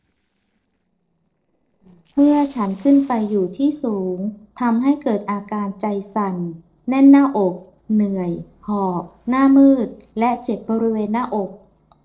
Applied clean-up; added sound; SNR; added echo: neural separator model SepFormer DNS4.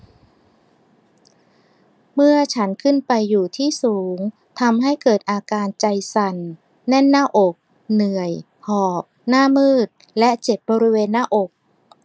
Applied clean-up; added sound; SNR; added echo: none; none; none; none.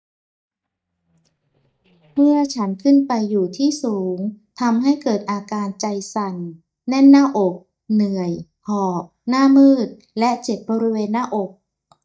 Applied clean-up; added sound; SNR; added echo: neural mask model DeepFilterNet 3.